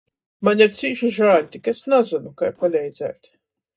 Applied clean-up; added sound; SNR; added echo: neural mask model DeepFilterNet 3.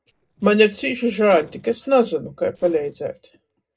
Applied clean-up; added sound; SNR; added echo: neural separator model SepFormer DNS4.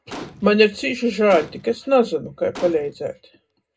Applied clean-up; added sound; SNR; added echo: none; Gunshot, gunfire; 18 dB; reverberation time 0.2 s.